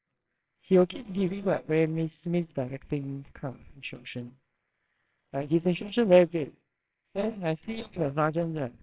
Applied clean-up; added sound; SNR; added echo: neural separator model SepFormer WHAMR!.